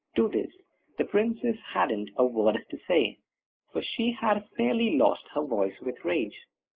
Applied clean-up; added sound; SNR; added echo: neural mask model Resemble Enhance denoiser.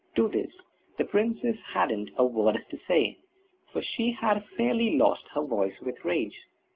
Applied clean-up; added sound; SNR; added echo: none; none; none; none.